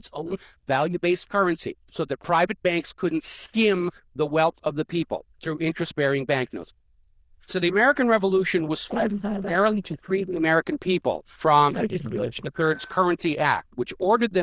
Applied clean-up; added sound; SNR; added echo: neural diffusion model UNIVERSE++.